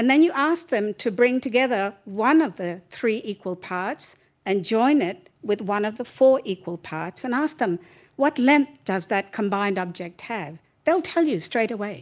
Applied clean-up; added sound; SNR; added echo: none; none; none; none.